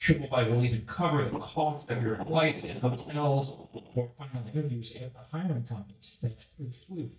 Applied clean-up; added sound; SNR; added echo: neural mask model DeepFilterNet 3.